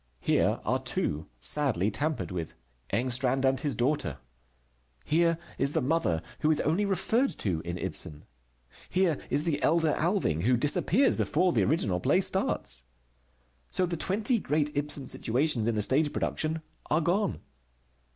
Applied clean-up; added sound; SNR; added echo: none; none; none; none.